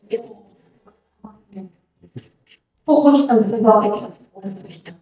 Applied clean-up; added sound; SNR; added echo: neural mask model DeepFilterNet 3.